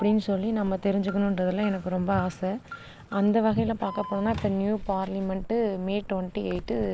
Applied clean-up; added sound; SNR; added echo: none; Alarm; 16 dB; none.